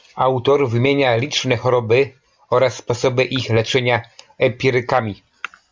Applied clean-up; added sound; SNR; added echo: none; none; none; none.